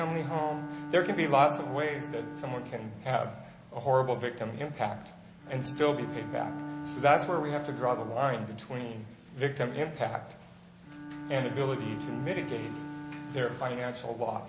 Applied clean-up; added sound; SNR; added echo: none; Bowed string instrument; 11 dB; none.